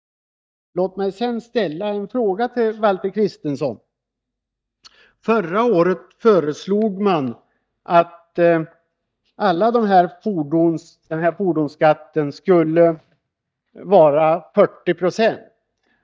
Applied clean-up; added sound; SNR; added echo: neural mask model DeepFilterNet 3.